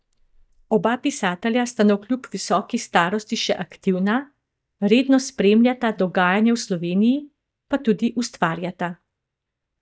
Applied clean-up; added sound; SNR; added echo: neural mask model DeepFilterNet 3.